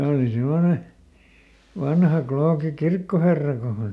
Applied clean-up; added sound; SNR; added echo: none; none; none; none.